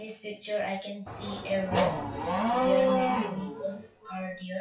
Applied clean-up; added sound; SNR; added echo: classical method WPE with log-MMSE.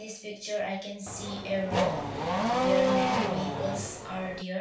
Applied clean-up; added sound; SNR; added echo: none; Race car, auto racing / Accelerating, revving, vroom; -4 dB; reverberation time 0.3 s.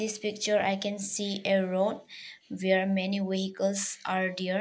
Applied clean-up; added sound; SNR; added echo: none; none; none; none.